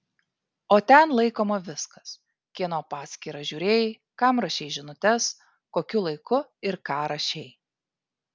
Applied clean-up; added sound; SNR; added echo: none; none; none; none.